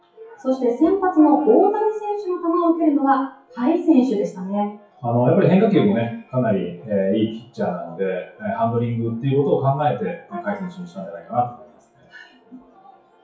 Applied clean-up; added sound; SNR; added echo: classical method WPE with log-MMSE.